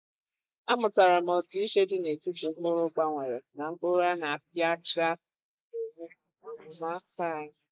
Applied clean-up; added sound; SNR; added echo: neural mask model Resemble Enhance denoiser.